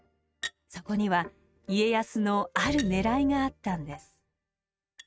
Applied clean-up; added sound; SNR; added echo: neural mask model RNNoise.